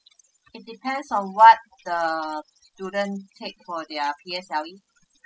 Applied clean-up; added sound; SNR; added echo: classical method spectral subtraction.